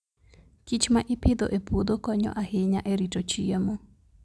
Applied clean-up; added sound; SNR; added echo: none; none; none; none.